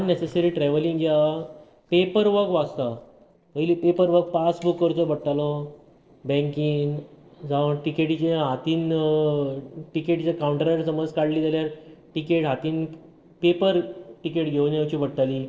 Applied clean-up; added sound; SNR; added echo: neural separator model SepFormer DNS4.